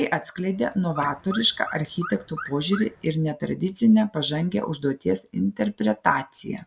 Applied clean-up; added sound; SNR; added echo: none; Alarm / Car; 13 dB; none.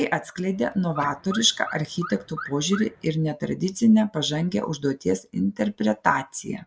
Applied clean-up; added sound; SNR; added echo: neural mask model Resemble Enhance denoiser.